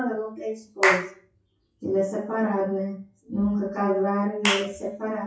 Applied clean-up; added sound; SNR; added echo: classical method WPE with log-MMSE.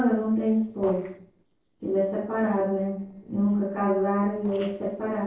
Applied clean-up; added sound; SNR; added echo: neural separator model SepFormer DNS4.